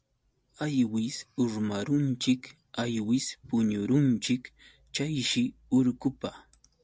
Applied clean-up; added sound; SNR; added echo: none; none; none; none.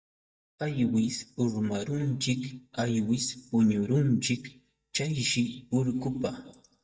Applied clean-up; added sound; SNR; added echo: neural mask model DeepFilterNet 3.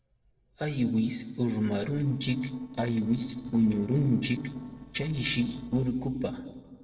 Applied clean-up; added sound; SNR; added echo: neural separator model SepFormer DNS4.